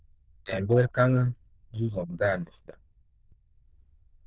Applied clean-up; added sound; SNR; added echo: neural diffusion model UNIVERSE++.